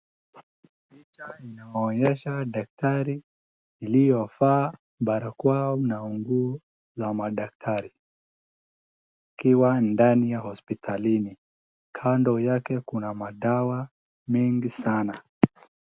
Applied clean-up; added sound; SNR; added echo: none; none; none; none.